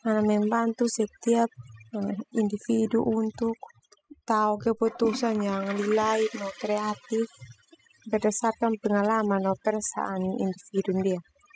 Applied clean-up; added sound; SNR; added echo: classical method spectral subtraction.